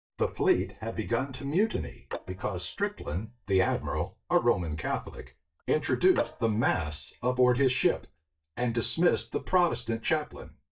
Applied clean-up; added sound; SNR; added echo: neural mask model DeepFilterNet 3.